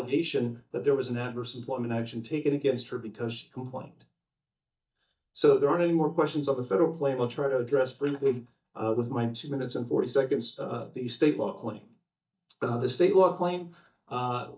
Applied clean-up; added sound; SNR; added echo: neural mask model DeepFilterNet 3.